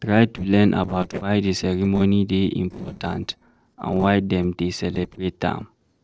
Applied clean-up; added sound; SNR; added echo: neural separator model SepFormer DNS4.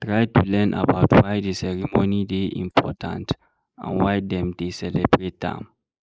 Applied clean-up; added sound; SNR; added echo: neural mask model Resemble Enhance denoiser.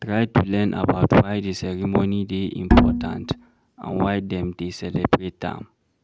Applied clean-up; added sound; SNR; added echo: none; Bowed string instrument; -1 dB; none.